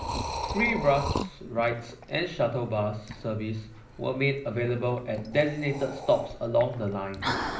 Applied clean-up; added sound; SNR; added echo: none; Liquid; 8 dB; reverberation time 0.5 s.